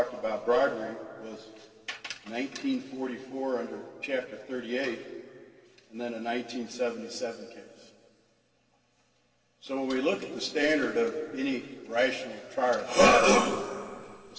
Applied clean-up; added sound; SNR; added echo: none; none; none; reverberation time 2.1 s.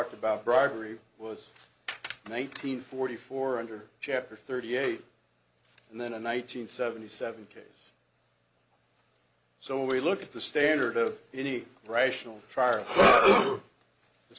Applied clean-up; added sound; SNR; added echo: none; none; none; none.